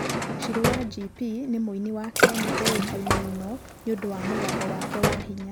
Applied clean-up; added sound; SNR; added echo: none; Water / Splash, splatter + Drawer open or close; -3 dB; none.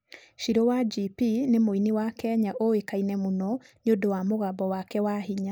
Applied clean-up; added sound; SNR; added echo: none; none; none; none.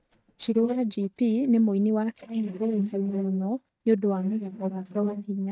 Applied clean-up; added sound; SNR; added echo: neural mask model DeepFilterNet 3.